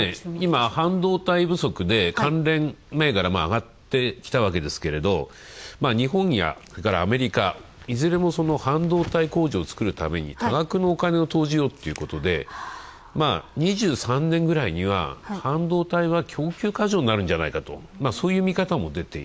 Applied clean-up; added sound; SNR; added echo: none; none; none; none.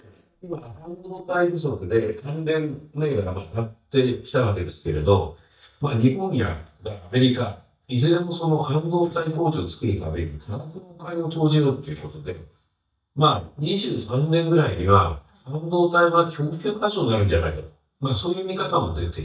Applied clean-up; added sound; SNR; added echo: neural mask model DeepFilterNet 3.